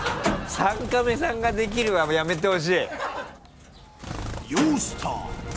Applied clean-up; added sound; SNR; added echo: none; Bird; 8 dB; none.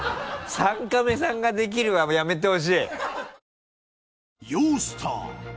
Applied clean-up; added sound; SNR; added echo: none; none; none; none.